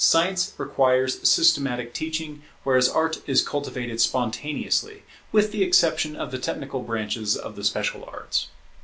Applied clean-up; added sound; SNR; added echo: none; none; none; none.